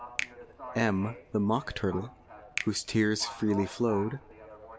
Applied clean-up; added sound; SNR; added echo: none; Finger snapping + Livestock, farm animals, working animals; 11 dB; none.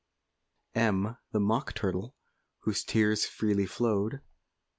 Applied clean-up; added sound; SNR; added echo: none; none; none; none.